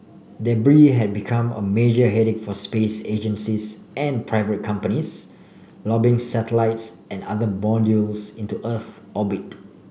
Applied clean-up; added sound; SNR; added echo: none; none; none; none.